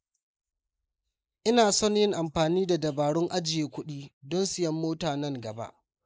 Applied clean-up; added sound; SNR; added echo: neural mask model Resemble Enhance denoiser.